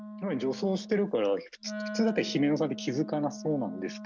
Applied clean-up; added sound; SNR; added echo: none; Wind instrument, woodwind instrument; 11 dB; none.